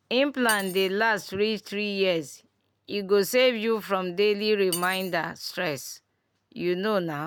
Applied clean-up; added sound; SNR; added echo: none; Cutlery, silverware; 16 dB; none.